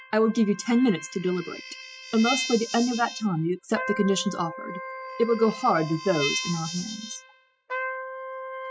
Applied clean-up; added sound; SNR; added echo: classical method spectral subtraction.